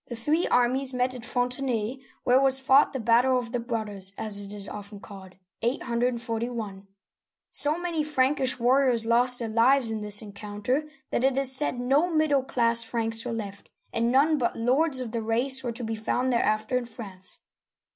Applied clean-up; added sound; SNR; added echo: none; none; none; none.